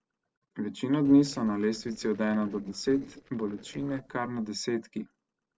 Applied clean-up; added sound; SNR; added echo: neural separator model SepFormer DNS4.